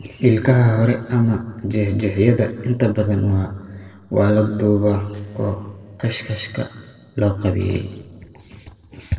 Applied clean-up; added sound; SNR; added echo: neural separator model SepFormer DNS4.